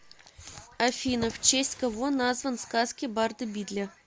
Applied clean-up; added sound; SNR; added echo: none; Drawer open or close; 17 dB; none.